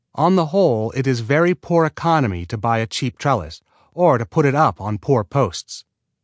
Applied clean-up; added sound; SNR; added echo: none; none; none; none.